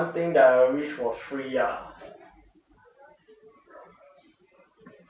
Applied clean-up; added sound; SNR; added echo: none; none; none; none.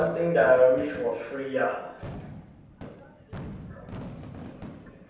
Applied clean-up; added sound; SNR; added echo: none; Fireworks; 15 dB; reverberation time 0.8 s.